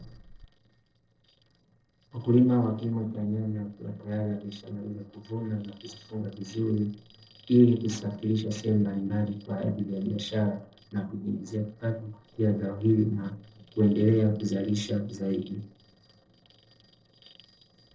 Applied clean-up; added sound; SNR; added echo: neural separator model SepFormer DNS4.